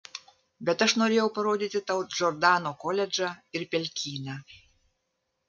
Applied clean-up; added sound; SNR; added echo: none; none; none; none.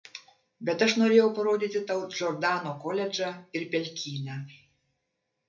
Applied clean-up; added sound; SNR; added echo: none; none; none; reverberation time 0.3 s.